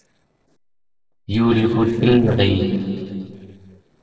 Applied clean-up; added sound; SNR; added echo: neural separator model SepFormer DNS4.